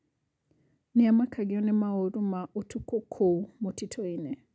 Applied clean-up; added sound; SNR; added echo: none; none; none; none.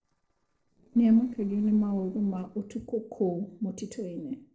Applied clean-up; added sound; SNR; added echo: neural separator model SepFormer DNS4.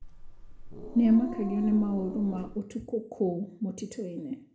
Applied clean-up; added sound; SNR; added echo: none; Growling; 11 dB; reverberation time 0.4 s.